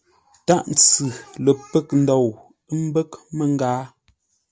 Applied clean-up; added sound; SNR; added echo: none; none; none; none.